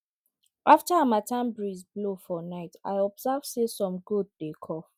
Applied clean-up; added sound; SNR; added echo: none; none; none; none.